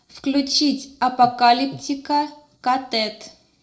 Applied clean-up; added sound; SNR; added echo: neural separator model SepFormer DNS4.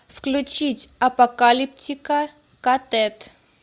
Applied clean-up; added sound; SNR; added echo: none; none; none; none.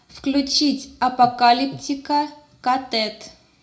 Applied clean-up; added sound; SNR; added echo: none; Breathing; 18 dB; reverberation time 0.4 s.